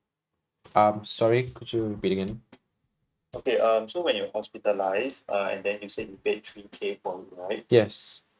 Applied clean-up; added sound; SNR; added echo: neural mask model RNNoise.